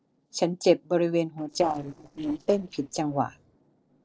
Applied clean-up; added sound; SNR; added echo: neural separator model SepFormer DNS4.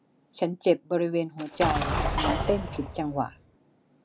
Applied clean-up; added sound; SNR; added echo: none; Explosion; 1 dB; none.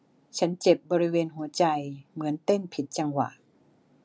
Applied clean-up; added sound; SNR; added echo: none; none; none; none.